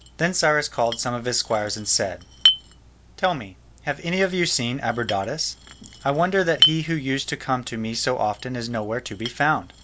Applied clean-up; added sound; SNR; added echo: none; Chink, clink; 5 dB; none.